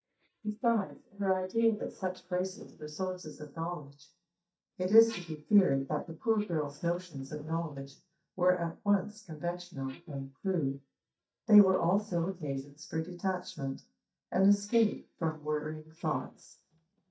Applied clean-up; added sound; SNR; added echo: neural mask model DeepFilterNet 3.